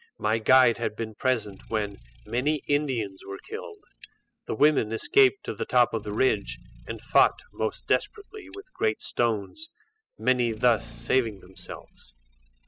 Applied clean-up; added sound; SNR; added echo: classical method spectral subtraction.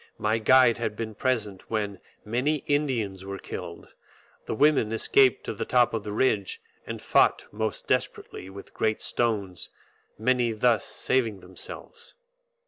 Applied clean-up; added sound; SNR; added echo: none; none; none; none.